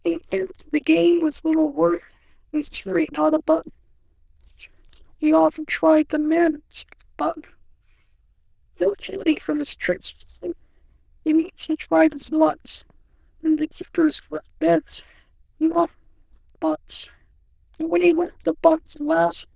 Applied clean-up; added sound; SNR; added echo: neural diffusion model UNIVERSE++.